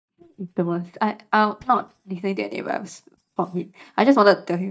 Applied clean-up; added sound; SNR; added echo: neural mask model DeepFilterNet 3.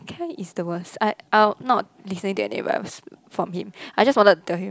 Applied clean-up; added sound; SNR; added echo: none; none; none; none.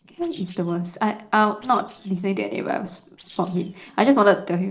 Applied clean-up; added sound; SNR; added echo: neural separator model SepFormer DNS4.